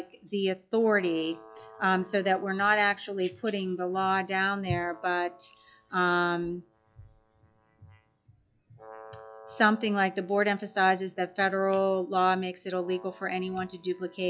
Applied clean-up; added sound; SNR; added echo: classical method log-MMSE.